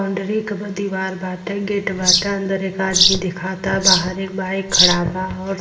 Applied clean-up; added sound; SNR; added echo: none; Bird vocalization, bird call, bird song; -3 dB; reverberation time 0.9 s.